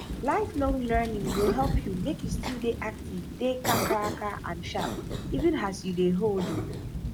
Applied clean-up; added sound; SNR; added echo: none; Thunder / Rain + Cough; 3 dB; none.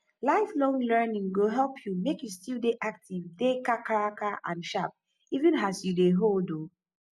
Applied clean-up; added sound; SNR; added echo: none; none; none; none.